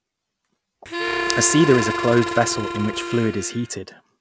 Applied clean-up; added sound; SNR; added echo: none; Harmonica; 4 dB; none.